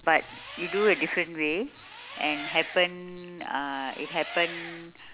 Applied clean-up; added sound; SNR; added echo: none; Engine; 12 dB; none.